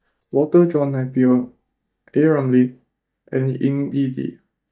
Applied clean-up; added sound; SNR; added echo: neural mask model DeepFilterNet 3.